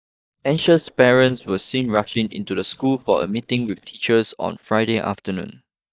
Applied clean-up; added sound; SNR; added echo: neural mask model DeepFilterNet 3.